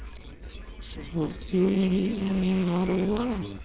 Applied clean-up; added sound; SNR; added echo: neural separator model SepFormer WHAMR!.